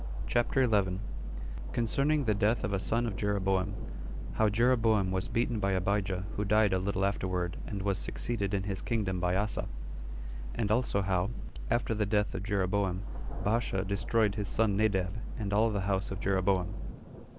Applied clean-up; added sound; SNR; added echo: none; Thunder; 14 dB; none.